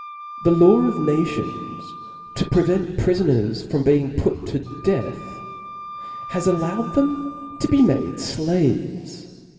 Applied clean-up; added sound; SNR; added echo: none; Wind instrument, woodwind instrument; 16 dB; reverberation time 2.0 s.